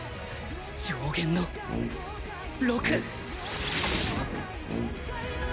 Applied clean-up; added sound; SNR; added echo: none; Brass instrument; 5 dB; none.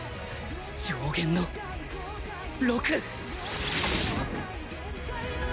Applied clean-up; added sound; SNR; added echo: none; none; none; none.